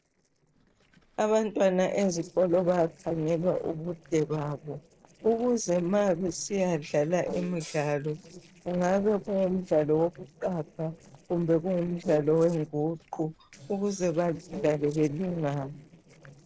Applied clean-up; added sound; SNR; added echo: neural separator model SepFormer DNS4.